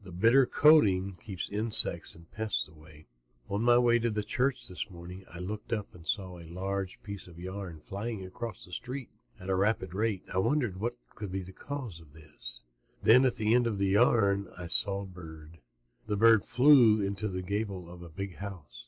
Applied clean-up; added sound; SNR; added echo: none; none; none; none.